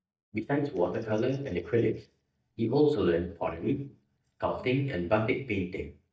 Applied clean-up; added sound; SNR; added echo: neural mask model DeepFilterNet 3.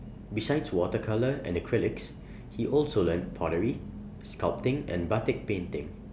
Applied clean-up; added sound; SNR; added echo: none; none; none; none.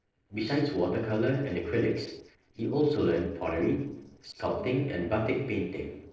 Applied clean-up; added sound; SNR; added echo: neural separator model SepFormer DNS4.